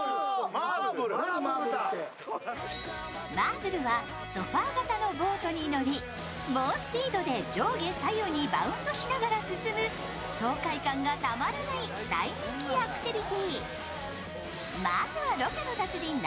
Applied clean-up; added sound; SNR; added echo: none; none; none; none.